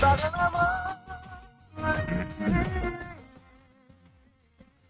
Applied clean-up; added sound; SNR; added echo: neural mask model RNNoise.